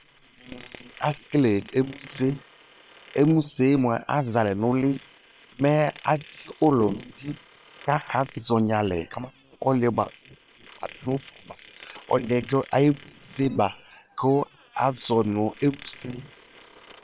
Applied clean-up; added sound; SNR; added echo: neural separator model SepFormer WHAM!.